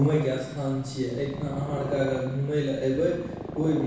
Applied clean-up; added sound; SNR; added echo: none; Purr; 11 dB; reverberation time 1.1 s.